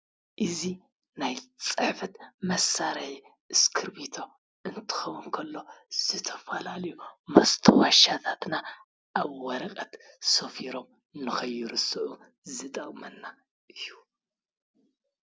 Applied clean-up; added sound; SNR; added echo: none; none; none; none.